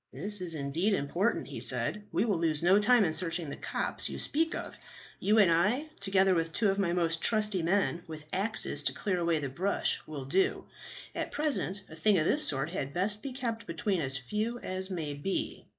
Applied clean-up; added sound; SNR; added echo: neural mask model Resemble Enhance denoiser.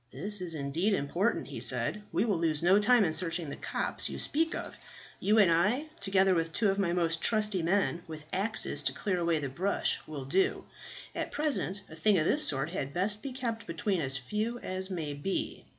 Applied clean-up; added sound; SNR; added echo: none; none; none; none.